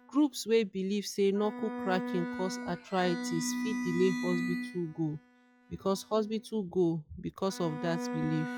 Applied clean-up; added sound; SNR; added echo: classical method log-MMSE.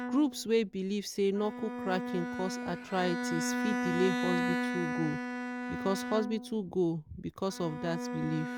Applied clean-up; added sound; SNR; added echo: none; Bowed string instrument; 3 dB; none.